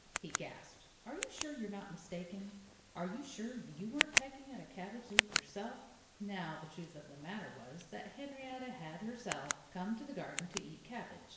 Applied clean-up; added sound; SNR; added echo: none; Tick; -2 dB; reverberation time 0.9 s.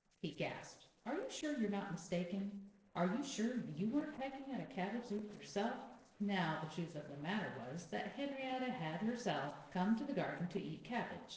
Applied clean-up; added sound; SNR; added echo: neural separator model SepFormer DNS4.